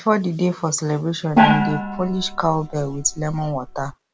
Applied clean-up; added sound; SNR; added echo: none; Gong; 0 dB; none.